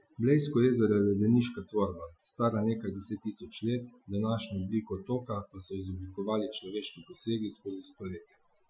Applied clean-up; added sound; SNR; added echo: classical method Wiener filter.